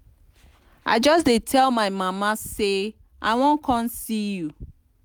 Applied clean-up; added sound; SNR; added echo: none; none; none; none.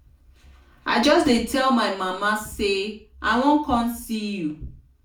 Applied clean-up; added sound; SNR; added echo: none; none; none; reverberation time 0.4 s.